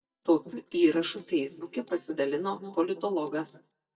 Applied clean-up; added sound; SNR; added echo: neural mask model DeepFilterNet 3.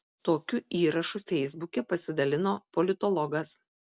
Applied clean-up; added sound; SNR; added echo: none; none; none; none.